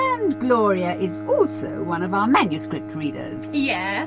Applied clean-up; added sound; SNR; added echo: none; Bowed string instrument; 9 dB; none.